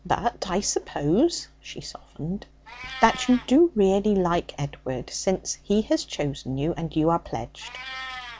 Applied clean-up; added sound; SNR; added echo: none; Meow; 19 dB; none.